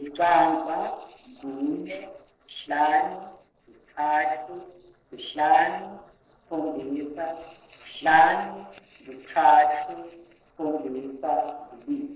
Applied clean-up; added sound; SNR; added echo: neural separator model SepFormer DNS4.